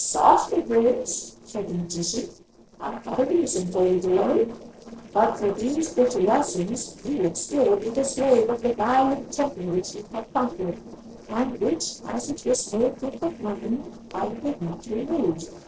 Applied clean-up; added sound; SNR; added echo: neural separator model SepFormer DNS4.